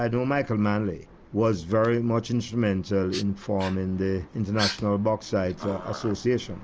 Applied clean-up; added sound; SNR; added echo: none; Dog; 13 dB; none.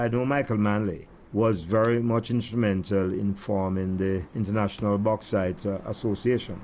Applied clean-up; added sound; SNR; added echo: none; none; none; none.